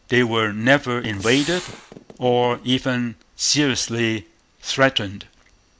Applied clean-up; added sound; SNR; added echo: none; Gunshot, gunfire; 14 dB; none.